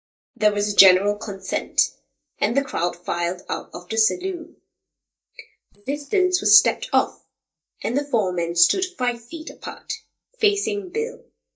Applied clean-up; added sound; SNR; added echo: neural mask model DeepFilterNet 3.